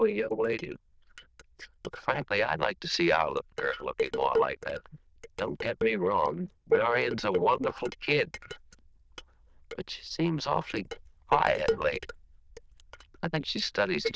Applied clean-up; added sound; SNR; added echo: neural diffusion model UNIVERSE++.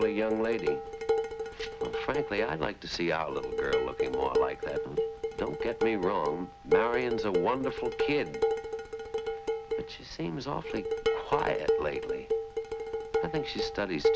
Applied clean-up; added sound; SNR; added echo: none; Dishes, pots, and pans; -2 dB; none.